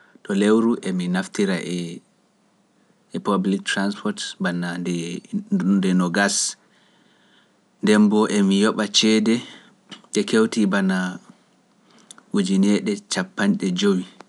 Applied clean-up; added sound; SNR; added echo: none; none; none; none.